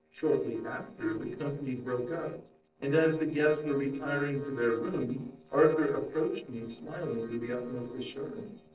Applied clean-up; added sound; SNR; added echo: neural separator model SepFormer DNS4.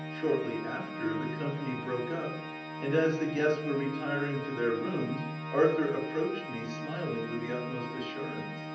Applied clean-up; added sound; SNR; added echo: none; Organ; 6 dB; reverberation time 0.6 s.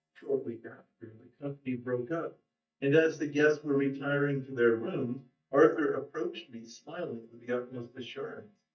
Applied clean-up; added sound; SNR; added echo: neural mask model DeepFilterNet 3.